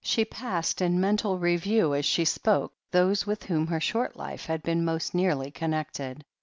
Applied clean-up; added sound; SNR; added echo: none; none; none; none.